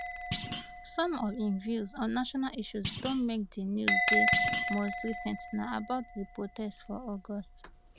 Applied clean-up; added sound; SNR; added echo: none; Thump, thud + Bell; -1 dB; none.